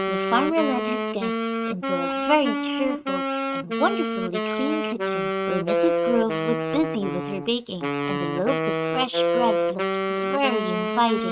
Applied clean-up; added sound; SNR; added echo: neural mask model RNNoise.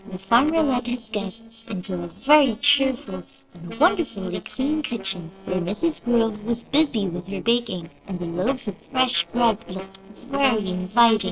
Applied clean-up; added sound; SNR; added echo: neural separator model SepFormer DNS4.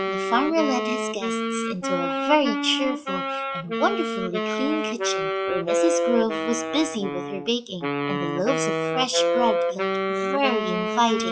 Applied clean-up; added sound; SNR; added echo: classical method log-MMSE.